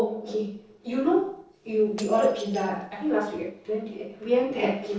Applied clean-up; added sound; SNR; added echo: neural separator model SepFormer DNS4.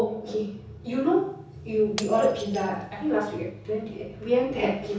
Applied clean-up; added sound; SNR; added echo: none; Shatter; 19 dB; reverberation time 0.6 s.